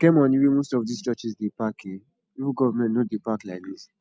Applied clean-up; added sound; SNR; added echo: none; none; none; none.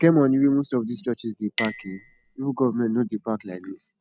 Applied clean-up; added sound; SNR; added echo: none; Chink, clink; 15 dB; none.